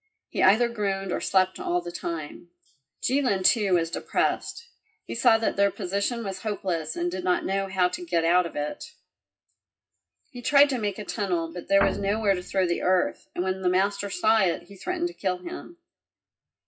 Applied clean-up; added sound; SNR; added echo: classical method WPE with log-MMSE.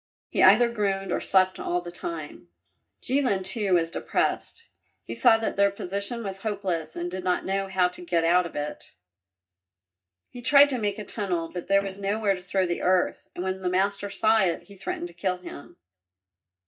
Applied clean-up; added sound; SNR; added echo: neural mask model DeepFilterNet 3.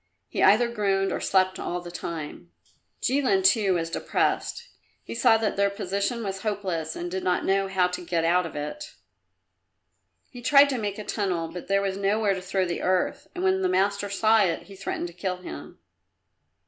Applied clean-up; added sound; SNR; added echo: none; none; none; none.